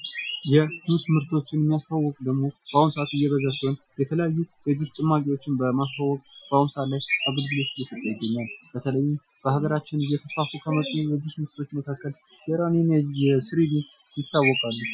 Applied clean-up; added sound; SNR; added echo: classical method Wiener filter.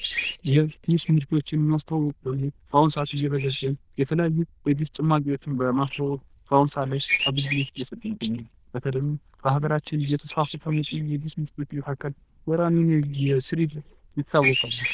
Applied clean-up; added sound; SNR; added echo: neural diffusion model UNIVERSE++.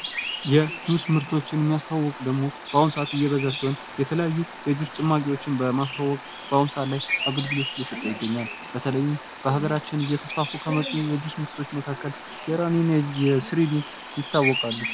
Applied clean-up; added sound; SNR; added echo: none; Bird vocalization, bird call, bird song; 10 dB; none.